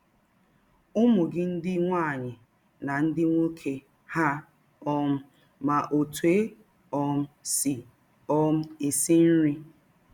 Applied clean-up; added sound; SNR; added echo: none; none; none; none.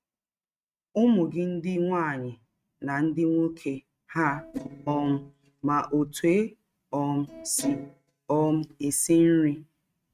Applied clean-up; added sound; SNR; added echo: neural mask model RNNoise.